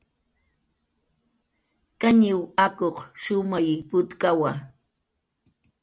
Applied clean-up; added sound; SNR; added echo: none; none; none; none.